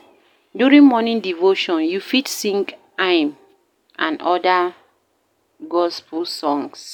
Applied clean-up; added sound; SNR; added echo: none; none; none; none.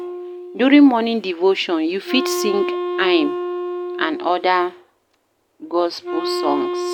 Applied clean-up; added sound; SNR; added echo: none; Wind instrument, woodwind instrument; 7 dB; none.